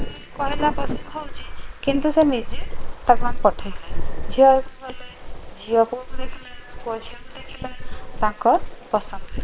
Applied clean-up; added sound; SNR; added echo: neural separator model SepFormer WHAM!.